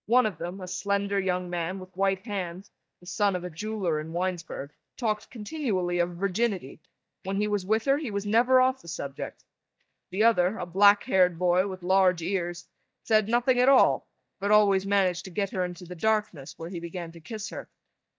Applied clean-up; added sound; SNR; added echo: neural mask model DeepFilterNet 3.